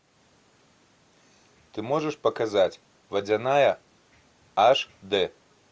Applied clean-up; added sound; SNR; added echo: none; none; none; none.